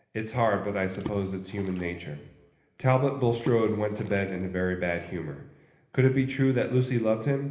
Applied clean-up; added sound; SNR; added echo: none; Water / Splash, splatter; 17 dB; reverberation time 1.0 s.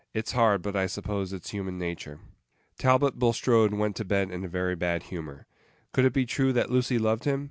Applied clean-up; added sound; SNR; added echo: none; none; none; none.